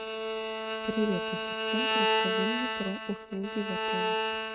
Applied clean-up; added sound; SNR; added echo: neural mask model RNNoise.